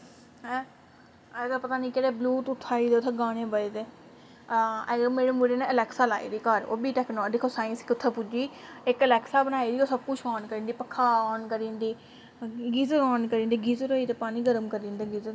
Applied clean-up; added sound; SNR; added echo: none; none; none; none.